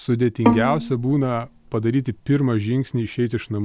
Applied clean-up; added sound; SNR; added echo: none; Bowed string instrument; 4 dB; none.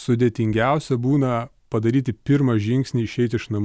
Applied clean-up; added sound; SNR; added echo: none; none; none; none.